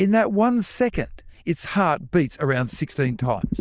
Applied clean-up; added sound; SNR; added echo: neural diffusion model UNIVERSE++.